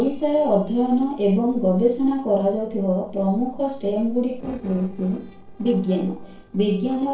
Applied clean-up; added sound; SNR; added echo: neural separator model SepFormer DNS4.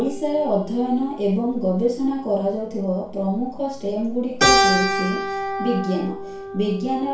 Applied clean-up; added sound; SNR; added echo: none; Keyboard (musical); 3 dB; reverberation time 0.3 s.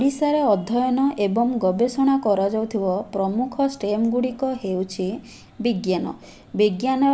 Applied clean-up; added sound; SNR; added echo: none; none; none; none.